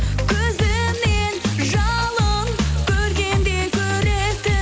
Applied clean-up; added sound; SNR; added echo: none; Sink (filling or washing) / Water tap, faucet; 18 dB; none.